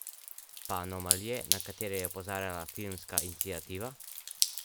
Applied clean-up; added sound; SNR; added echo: none; Drip; -3 dB; none.